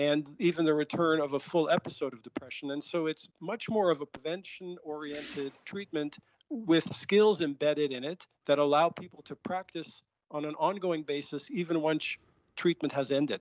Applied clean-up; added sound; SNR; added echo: none; Whoosh, swoosh, swish; 18 dB; none.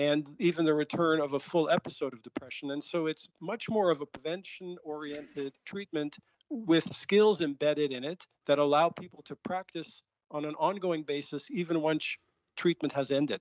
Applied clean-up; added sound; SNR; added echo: neural mask model RNNoise.